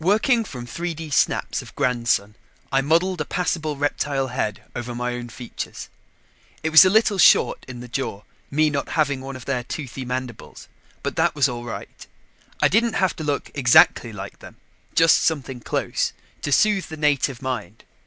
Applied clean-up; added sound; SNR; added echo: none; none; none; none.